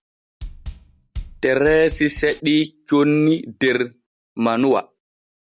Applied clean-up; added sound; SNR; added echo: none; Drum kit; 14 dB; none.